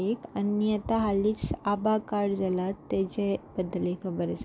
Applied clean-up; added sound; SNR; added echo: none; none; none; none.